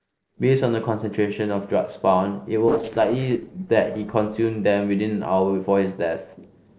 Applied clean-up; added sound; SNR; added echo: neural separator model SepFormer DNS4.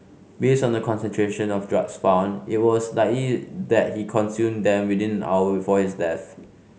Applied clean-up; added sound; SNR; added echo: none; none; none; none.